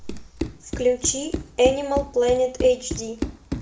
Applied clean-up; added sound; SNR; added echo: none; Run; 8 dB; reverberation time 0.3 s.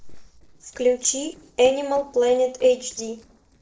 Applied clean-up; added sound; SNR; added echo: neural separator model SepFormer DNS4.